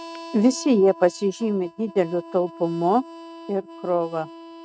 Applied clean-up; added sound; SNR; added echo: neural mask model RNNoise.